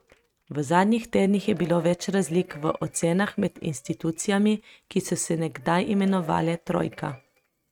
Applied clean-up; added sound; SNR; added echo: neural mask model RNNoise.